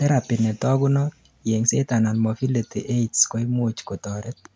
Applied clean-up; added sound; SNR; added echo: none; none; none; none.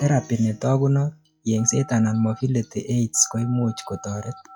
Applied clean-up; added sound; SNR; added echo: classical method log-MMSE.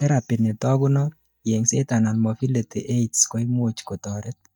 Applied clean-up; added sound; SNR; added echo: neural mask model DeepFilterNet 3.